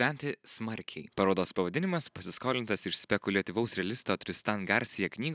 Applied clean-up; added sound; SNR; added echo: none; none; none; none.